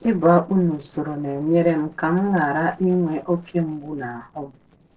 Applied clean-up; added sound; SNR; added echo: neural separator model SepFormer DNS4.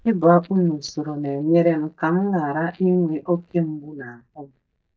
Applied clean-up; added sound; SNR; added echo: neural mask model DeepFilterNet 3.